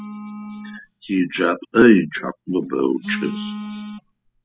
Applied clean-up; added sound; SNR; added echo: classical method spectral subtraction.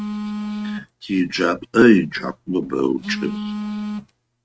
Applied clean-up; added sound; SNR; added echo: neural mask model RNNoise.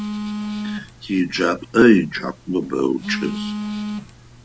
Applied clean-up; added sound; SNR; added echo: none; Telephone; 9 dB; none.